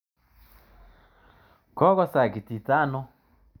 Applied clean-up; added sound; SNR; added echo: none; none; none; none.